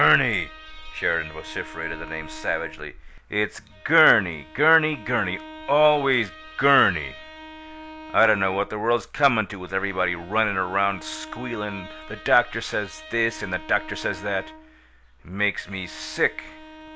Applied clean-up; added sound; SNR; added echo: none; Bowed string instrument; 18 dB; none.